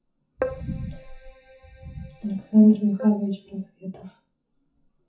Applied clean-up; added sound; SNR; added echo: classical method WPE with log-MMSE.